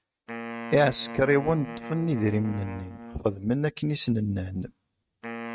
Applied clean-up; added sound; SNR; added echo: neural mask model RNNoise.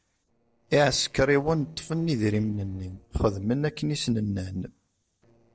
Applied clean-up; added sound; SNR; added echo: neural separator model SepFormer DNS4.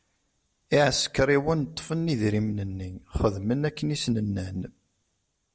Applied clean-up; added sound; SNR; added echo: none; none; none; none.